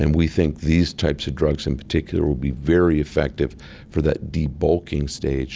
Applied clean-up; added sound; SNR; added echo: none; none; none; none.